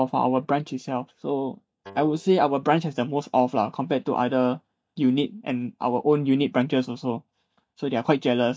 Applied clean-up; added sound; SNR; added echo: neural mask model DeepFilterNet 3.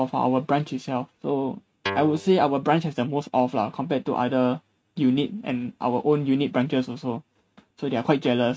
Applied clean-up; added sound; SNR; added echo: neural mask model RNNoise.